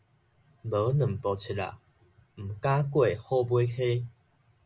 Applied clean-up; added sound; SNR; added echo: none; none; none; none.